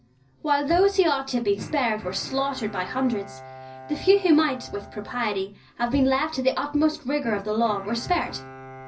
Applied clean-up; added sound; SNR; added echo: none; Bowed string instrument; 19 dB; reverberation time 0.4 s.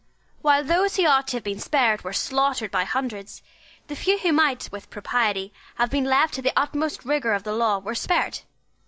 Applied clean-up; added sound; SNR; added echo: none; none; none; none.